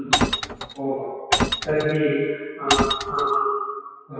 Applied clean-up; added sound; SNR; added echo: classical method WPE with log-MMSE.